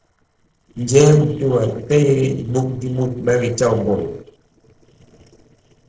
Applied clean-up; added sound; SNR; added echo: neural separator model SepFormer DNS4.